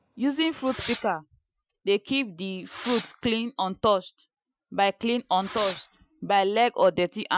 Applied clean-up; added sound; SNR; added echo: classical method Wiener filter.